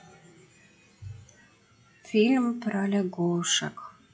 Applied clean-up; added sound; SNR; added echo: classical method log-MMSE.